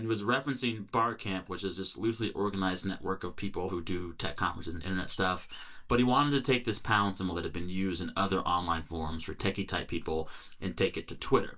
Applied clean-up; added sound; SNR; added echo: neural mask model DeepFilterNet 3.